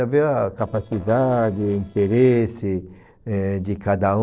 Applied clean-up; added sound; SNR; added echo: neural separator model SepFormer DNS4.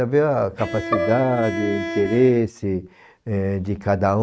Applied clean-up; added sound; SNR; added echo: neural mask model RNNoise.